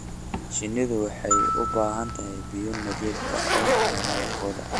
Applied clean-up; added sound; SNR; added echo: none; Zipper (clothing) + Glockenspiel; -2 dB; none.